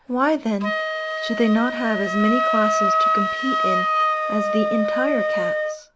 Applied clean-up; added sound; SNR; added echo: none; Wind instrument, woodwind instrument; -2 dB; none.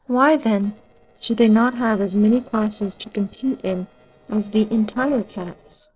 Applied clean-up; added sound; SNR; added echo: neural separator model SepFormer DNS4.